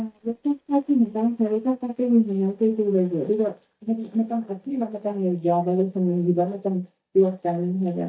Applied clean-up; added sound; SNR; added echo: neural mask model DeepFilterNet 3.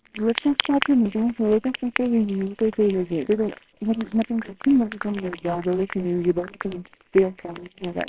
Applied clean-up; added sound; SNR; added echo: neural separator model SepFormer WHAMR!.